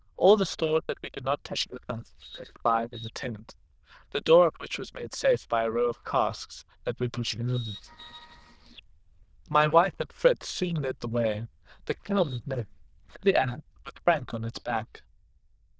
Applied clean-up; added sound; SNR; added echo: neural diffusion model UNIVERSE++.